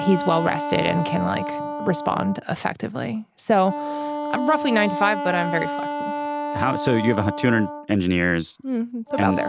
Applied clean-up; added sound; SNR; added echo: none; Wind instrument, woodwind instrument; 6 dB; none.